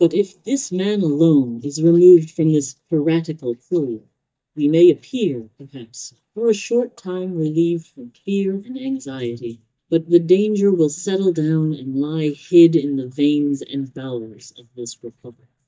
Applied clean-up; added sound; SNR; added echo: neural mask model DeepFilterNet 3.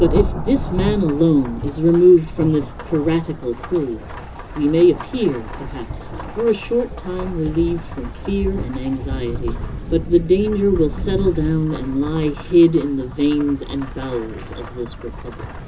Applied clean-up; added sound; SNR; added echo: none; Rain / Thunderstorm; 8 dB; reverberation time 0.2 s.